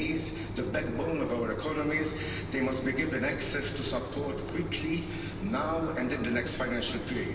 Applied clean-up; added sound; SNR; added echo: none; Mechanisms; 6 dB; reverberation time 2.4 s.